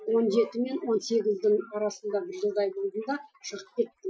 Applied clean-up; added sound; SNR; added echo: classical method Wiener filter.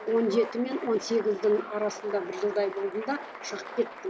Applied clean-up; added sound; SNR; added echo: none; Applause; 13 dB; none.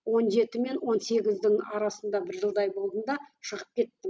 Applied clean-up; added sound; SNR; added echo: none; none; none; none.